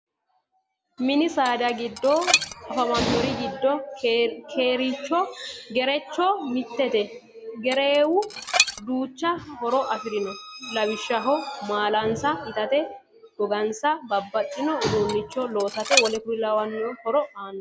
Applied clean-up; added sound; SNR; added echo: none; Dishes, pots, and pans; 3 dB; none.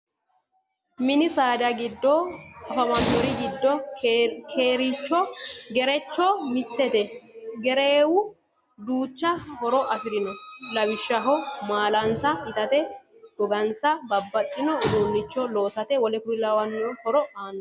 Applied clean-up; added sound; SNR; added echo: none; none; none; none.